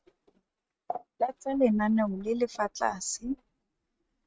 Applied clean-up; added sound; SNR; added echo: neural mask model RNNoise.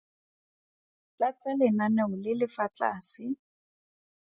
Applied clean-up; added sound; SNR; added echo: none; none; none; none.